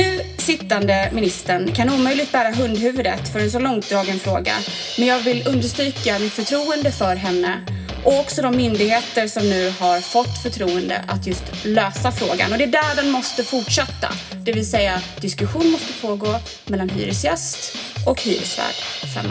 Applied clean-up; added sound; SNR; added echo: none; Drum kit; 8 dB; reverberation time 0.4 s.